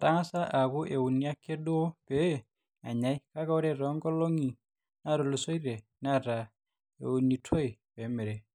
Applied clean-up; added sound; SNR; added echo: none; none; none; none.